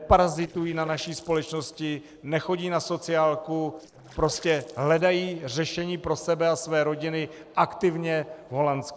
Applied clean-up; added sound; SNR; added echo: neural separator model SepFormer DNS4.